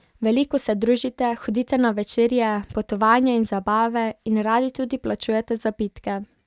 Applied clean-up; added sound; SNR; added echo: none; none; none; none.